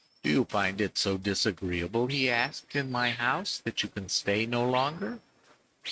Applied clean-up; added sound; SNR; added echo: neural mask model RNNoise.